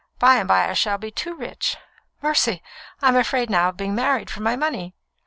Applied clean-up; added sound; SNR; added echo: none; none; none; none.